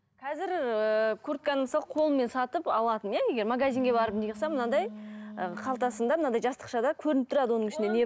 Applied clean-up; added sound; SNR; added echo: none; Wind instrument, woodwind instrument; 15 dB; none.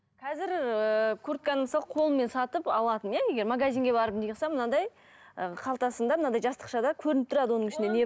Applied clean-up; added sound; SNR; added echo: none; none; none; none.